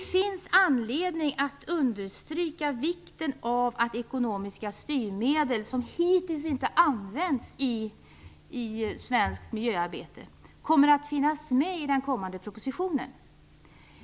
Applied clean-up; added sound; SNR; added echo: none; none; none; none.